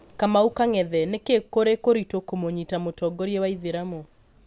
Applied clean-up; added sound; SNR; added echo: none; none; none; none.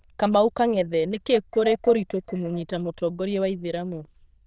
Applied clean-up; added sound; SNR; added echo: neural diffusion model UNIVERSE++.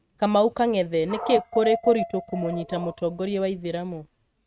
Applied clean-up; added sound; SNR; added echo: neural mask model RNNoise.